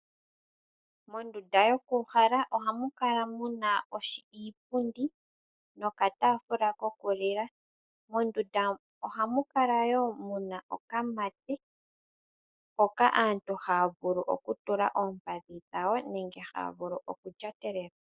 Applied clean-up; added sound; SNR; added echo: neural mask model Resemble Enhance denoiser.